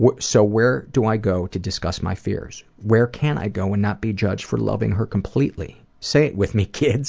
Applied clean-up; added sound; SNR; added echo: none; none; none; none.